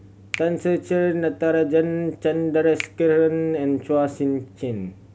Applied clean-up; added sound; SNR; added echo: none; Finger snapping; 20 dB; none.